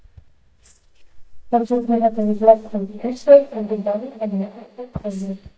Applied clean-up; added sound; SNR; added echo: neural mask model DeepFilterNet 3.